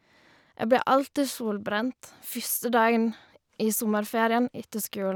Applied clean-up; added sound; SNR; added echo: none; none; none; none.